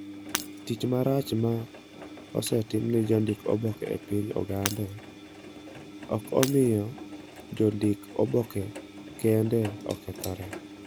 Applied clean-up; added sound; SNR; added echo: none; Shatter + Engine; 12 dB; none.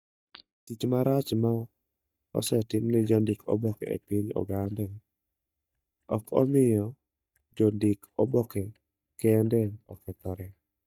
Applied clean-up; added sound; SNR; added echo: neural mask model DeepFilterNet 3.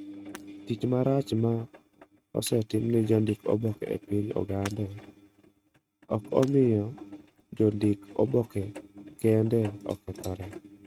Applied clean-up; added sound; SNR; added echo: neural mask model RNNoise.